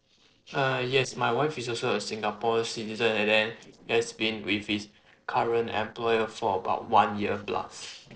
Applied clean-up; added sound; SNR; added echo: neural separator model SepFormer DNS4.